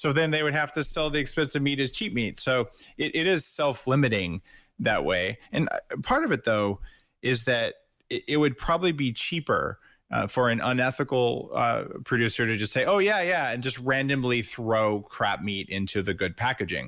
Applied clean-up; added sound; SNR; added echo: none; none; none; none.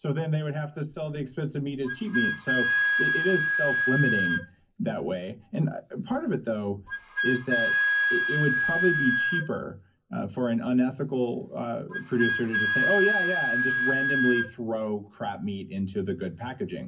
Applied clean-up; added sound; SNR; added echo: none; Wind instrument, woodwind instrument; 0 dB; reverberation time 0.3 s.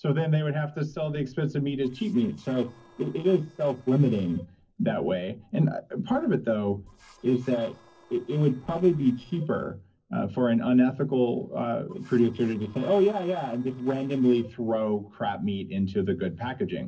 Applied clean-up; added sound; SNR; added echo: neural separator model SepFormer DNS4.